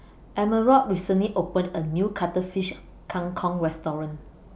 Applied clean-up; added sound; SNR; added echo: none; none; none; none.